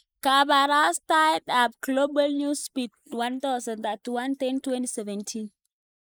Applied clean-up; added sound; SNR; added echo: neural mask model Resemble Enhance denoiser.